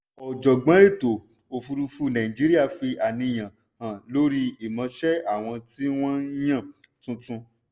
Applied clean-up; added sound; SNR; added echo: none; none; none; none.